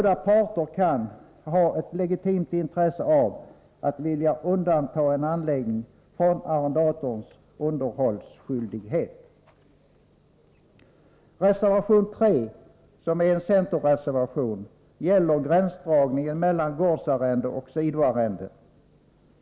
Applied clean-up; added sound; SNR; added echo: none; none; none; none.